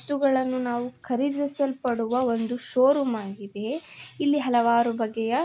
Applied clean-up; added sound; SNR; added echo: none; none; none; none.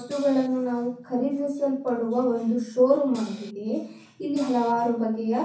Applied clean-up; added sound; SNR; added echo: none; Cymbal; 18 dB; reverberation time 0.6 s.